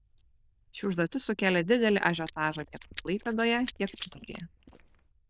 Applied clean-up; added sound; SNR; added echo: neural diffusion model UNIVERSE++.